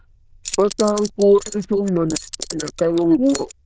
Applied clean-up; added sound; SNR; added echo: neural diffusion model UNIVERSE++.